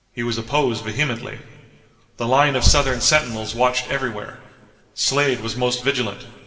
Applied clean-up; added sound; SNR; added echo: none; none; none; reverberation time 1.5 s.